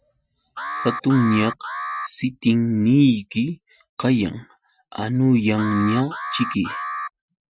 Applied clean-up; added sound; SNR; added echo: classical method Wiener filter.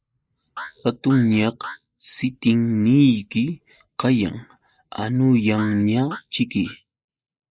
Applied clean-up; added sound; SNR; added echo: neural mask model Resemble Enhance denoiser.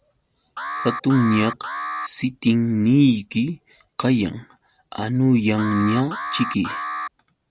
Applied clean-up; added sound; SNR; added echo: none; Alarm; 7 dB; none.